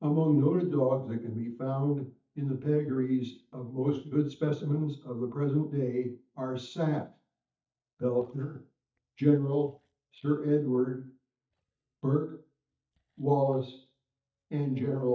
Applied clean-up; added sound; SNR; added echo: neural mask model DeepFilterNet 3.